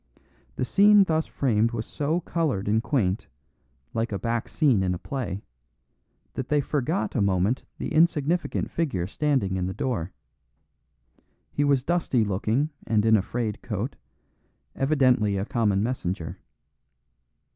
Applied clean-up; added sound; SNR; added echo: none; none; none; none.